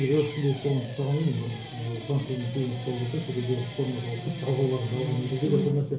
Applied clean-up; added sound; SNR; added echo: none; Guitar; 11 dB; reverberation time 0.5 s.